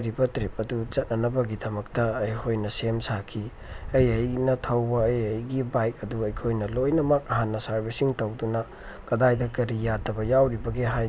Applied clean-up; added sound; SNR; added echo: none; none; none; none.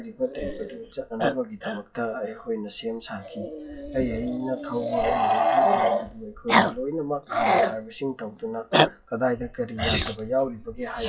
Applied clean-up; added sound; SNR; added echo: classical method WPE with log-MMSE.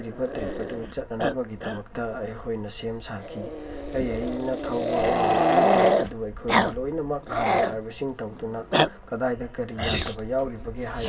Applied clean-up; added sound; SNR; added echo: none; Growling; -3 dB; reverberation time 1.1 s.